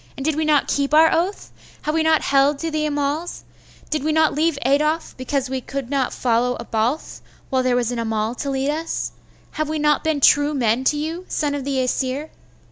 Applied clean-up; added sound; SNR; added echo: none; none; none; none.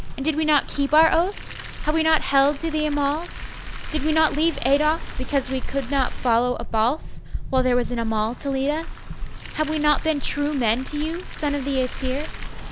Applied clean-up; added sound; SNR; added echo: none; Car; 5 dB; none.